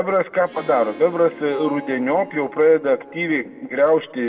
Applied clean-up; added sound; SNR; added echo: none; Harp; 18 dB; reverberation time 0.6 s.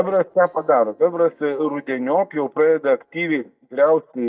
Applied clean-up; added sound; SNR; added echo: neural mask model DeepFilterNet 3.